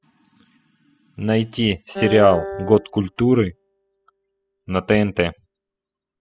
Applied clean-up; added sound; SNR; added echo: classical method spectral subtraction.